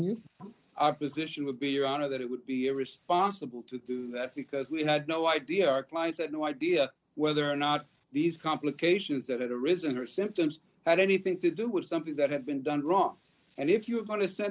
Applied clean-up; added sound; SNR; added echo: none; none; none; none.